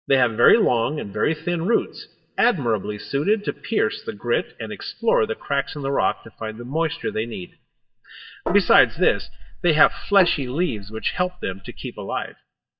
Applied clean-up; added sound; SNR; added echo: neural mask model DeepFilterNet 3.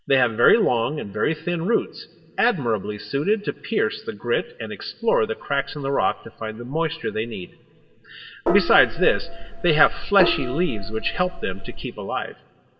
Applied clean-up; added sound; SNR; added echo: none; Gong; 2 dB; reverberation time 1.7 s.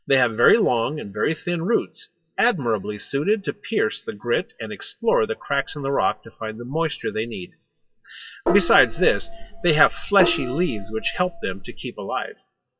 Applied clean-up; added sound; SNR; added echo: classical method WPE with log-MMSE.